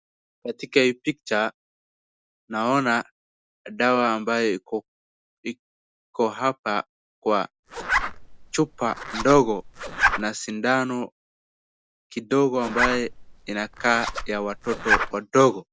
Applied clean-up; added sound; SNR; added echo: none; Zipper (clothing); 2 dB; none.